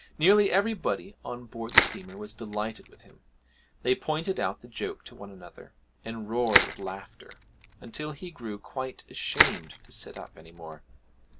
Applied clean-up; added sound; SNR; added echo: none; Crushing; -2 dB; none.